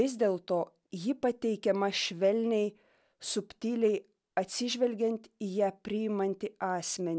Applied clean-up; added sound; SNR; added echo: none; none; none; none.